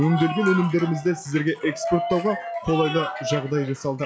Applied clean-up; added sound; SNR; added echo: classical method log-MMSE.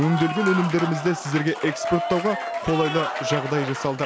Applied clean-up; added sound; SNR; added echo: none; Applause; 5 dB; none.